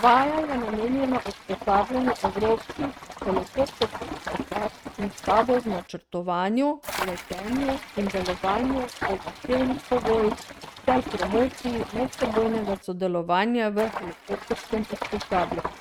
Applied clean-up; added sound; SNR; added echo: neural mask model RNNoise.